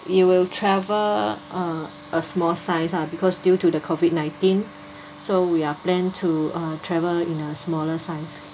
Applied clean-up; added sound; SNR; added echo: none; none; none; none.